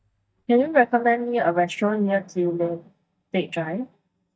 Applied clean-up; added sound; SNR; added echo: neural mask model DeepFilterNet 3.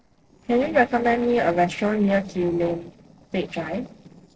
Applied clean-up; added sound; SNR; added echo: neural separator model SepFormer DNS4.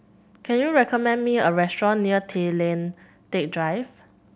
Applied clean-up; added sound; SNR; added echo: none; none; none; none.